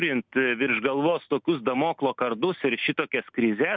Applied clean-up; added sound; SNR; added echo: none; none; none; none.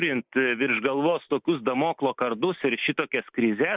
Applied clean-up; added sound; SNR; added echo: neural mask model Resemble Enhance denoiser.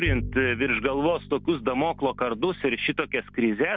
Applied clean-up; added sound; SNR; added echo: none; Bowed string instrument; 11 dB; none.